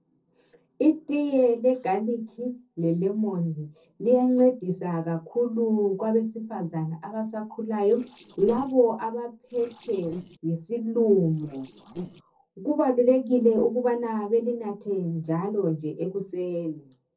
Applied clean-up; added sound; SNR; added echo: neural separator model SepFormer DNS4.